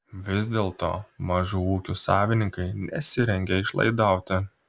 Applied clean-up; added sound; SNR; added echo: none; none; none; none.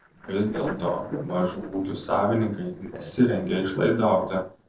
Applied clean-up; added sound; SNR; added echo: neural separator model SepFormer DNS4.